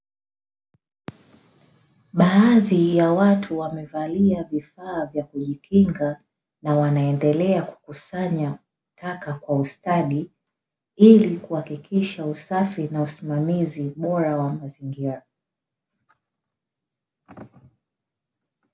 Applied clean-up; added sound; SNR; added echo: none; none; none; none.